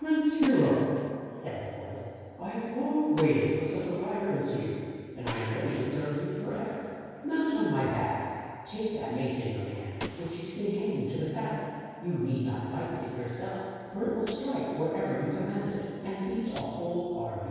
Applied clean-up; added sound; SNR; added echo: none; Gunshot, gunfire; 18 dB; reverberation time 2.2 s.